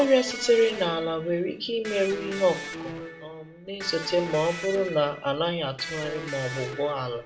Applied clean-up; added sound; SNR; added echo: none; Electric guitar; 11 dB; reverberation time 0.4 s.